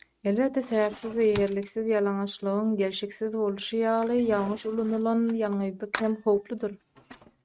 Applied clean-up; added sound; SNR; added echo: neural mask model RNNoise.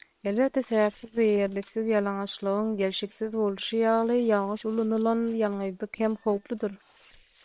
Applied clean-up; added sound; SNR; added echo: neural separator model SepFormer WHAM!.